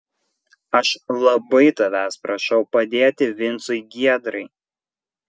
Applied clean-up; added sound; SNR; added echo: none; none; none; none.